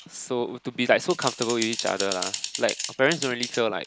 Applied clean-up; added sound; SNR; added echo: none; Typing; 8 dB; none.